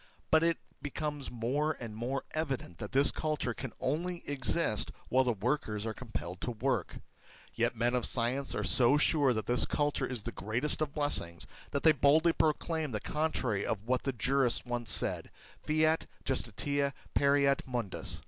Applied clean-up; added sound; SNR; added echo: none; none; none; none.